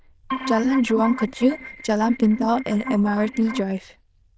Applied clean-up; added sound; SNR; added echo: neural diffusion model UNIVERSE++.